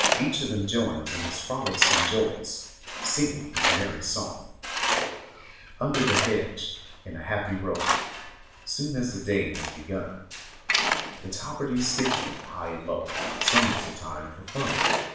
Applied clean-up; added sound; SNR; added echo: none; Tools; 0 dB; reverberation time 0.7 s.